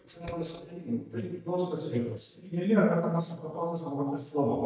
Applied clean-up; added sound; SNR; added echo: neural mask model DeepFilterNet 3.